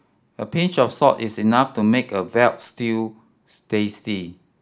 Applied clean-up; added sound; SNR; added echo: none; none; none; none.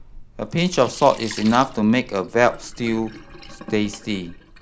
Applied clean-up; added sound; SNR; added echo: none; Sink (filling or washing); 17 dB; none.